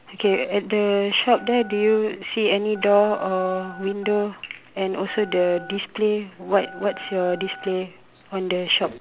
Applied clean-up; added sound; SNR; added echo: none; Telephone; 19 dB; none.